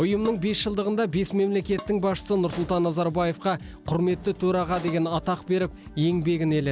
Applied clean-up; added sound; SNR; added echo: none; Explosion + Dishes, pots, and pans; 20 dB; none.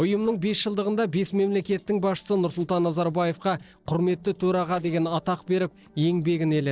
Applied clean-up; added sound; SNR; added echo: neural separator model SepFormer DNS4.